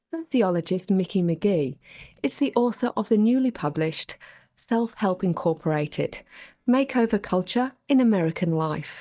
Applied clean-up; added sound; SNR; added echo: neural mask model DeepFilterNet 3.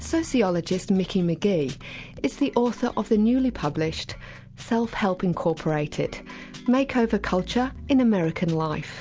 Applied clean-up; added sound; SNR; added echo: none; none; none; none.